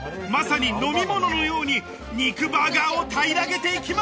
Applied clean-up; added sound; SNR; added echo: none; none; none; none.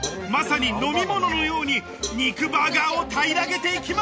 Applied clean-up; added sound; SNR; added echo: none; Cowbell; 17 dB; none.